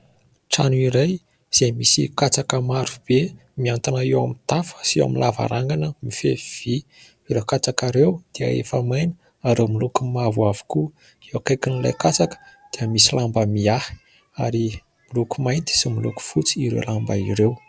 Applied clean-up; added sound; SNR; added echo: none; none; none; none.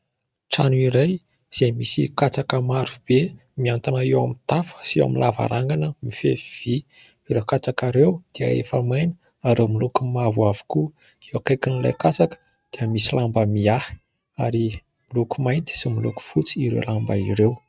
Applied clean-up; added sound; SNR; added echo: neural mask model RNNoise.